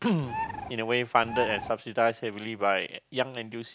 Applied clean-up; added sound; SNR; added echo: none; Bird; 5 dB; none.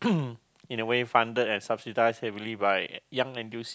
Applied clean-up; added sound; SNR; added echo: none; none; none; none.